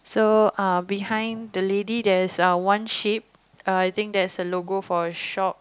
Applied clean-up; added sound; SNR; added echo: none; none; none; none.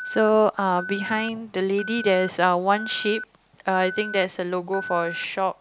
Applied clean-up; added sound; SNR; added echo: none; Alarm; 12 dB; none.